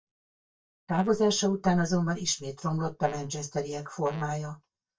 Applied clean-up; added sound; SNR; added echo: neural mask model DeepFilterNet 3.